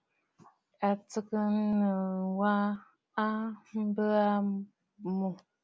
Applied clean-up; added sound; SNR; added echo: none; none; none; none.